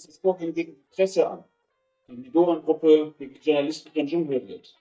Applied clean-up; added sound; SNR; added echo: neural mask model DeepFilterNet 3.